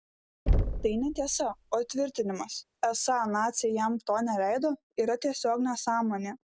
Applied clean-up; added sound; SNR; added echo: none; Knock; 4 dB; none.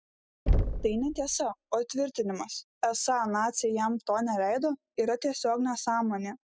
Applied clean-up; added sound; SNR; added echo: classical method spectral subtraction.